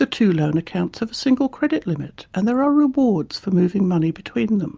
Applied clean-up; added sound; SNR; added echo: none; none; none; none.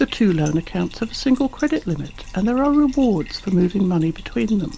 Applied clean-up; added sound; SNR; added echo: none; Bathtub (filling or washing); 17 dB; none.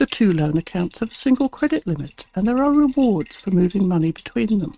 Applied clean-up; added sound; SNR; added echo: neural mask model RNNoise.